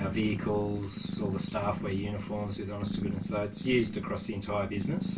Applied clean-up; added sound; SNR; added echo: none; Purr; 4 dB; reverberation time 0.2 s.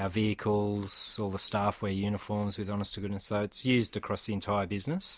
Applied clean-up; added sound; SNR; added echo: none; none; none; none.